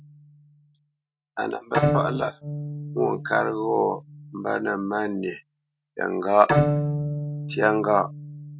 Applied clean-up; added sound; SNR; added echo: neural mask model RNNoise.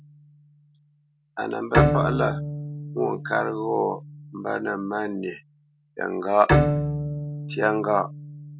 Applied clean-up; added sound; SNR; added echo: none; Bowed string instrument; 1 dB; none.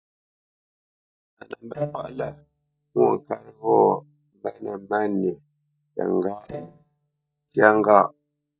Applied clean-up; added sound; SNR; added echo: neural mask model DeepFilterNet 3.